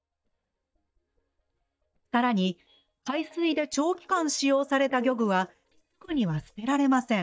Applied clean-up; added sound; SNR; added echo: neural mask model DeepFilterNet 3.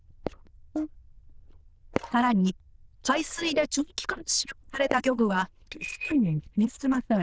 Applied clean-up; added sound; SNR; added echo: neural diffusion model UNIVERSE++.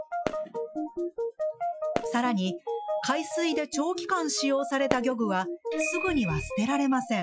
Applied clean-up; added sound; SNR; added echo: classical method Wiener filter.